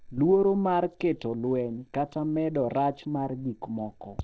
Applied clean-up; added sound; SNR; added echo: neural separator model SepFormer DNS4.